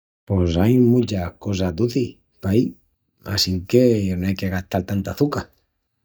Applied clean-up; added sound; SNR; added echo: neural mask model DeepFilterNet 3.